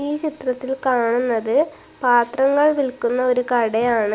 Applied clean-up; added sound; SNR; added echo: none; none; none; none.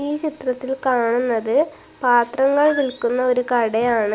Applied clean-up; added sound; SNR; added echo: none; Squeak; 14 dB; none.